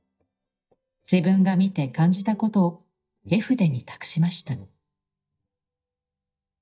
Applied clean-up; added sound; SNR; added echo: neural mask model DeepFilterNet 3.